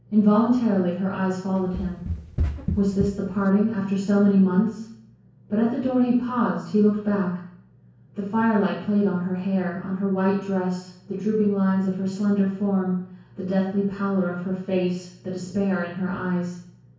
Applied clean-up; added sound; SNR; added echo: none; Run; 6 dB; reverberation time 0.6 s.